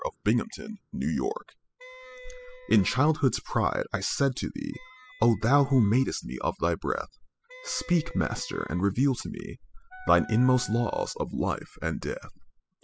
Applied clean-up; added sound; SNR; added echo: classical method spectral subtraction.